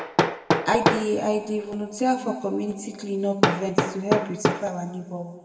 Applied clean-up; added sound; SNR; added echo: none; Hammer; 0 dB; reverberation time 1.6 s.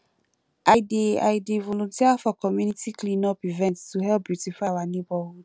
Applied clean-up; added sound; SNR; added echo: none; none; none; none.